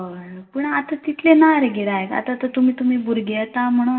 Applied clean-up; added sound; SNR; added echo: none; none; none; reverberation time 1.7 s.